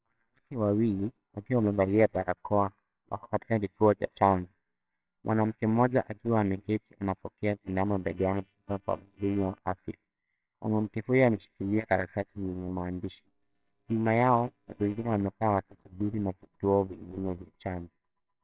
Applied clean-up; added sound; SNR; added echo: neural separator model SepFormer WHAMR!.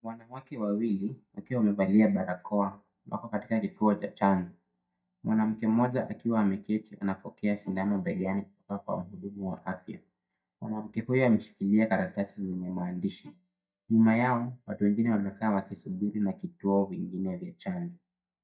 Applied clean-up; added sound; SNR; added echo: neural mask model DeepFilterNet 3.